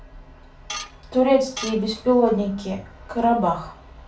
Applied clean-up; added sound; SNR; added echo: none; Tools; 14 dB; reverberation time 0.3 s.